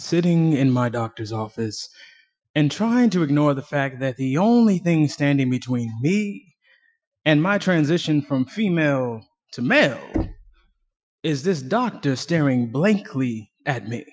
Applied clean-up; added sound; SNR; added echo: classical method Wiener filter.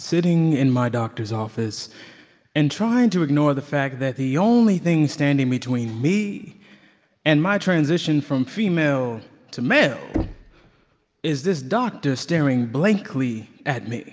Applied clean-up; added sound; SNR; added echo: none; Knock; 13 dB; none.